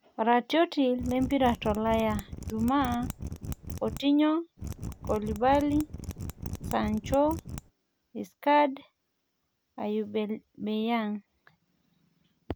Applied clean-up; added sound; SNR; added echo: none; Mechanisms; 8 dB; none.